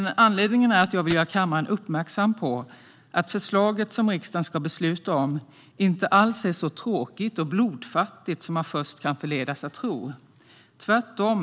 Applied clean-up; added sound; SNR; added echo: none; Coin (dropping); 13 dB; none.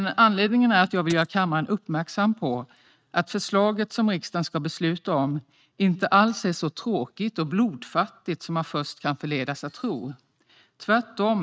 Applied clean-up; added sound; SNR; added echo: neural mask model RNNoise.